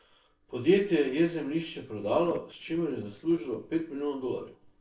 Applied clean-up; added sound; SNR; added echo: neural separator model SepFormer DNS4.